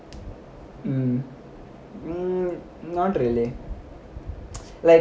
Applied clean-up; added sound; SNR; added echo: none; none; none; none.